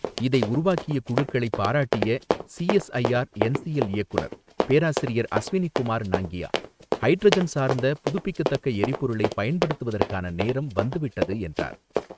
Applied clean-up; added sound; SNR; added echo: neural mask model RNNoise.